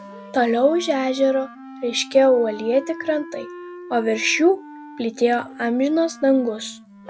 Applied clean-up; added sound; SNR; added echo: none; Wind instrument, woodwind instrument; 17 dB; none.